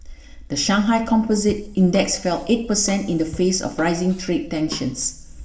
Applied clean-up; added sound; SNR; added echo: none; Drum / Drum kit; 19 dB; reverberation time 0.6 s.